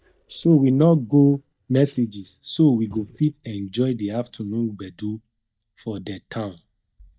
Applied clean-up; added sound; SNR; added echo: neural mask model DeepFilterNet 3.